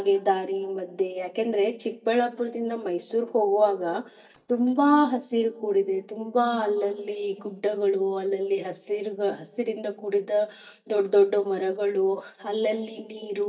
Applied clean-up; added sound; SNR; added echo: neural mask model DeepFilterNet 3.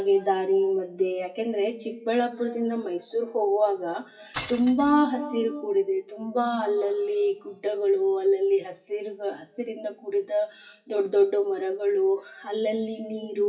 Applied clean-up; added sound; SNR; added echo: classical method WPE with log-MMSE.